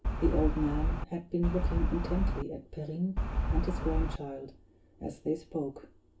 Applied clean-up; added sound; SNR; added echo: none; Wind; -5 dB; reverberation time 0.2 s.